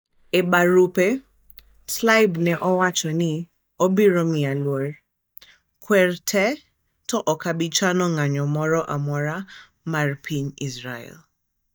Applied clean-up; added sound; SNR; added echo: neural mask model DeepFilterNet 3.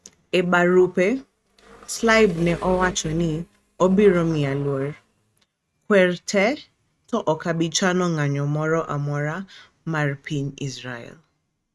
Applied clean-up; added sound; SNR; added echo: neural mask model RNNoise.